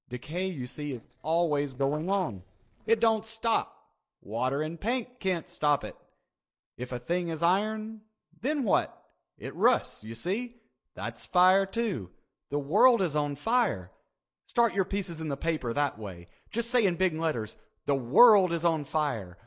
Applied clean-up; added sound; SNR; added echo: neural separator model SepFormer DNS4.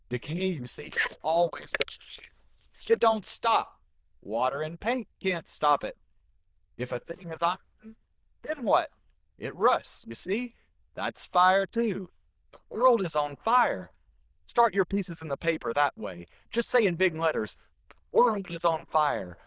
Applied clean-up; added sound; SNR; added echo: neural diffusion model UNIVERSE++.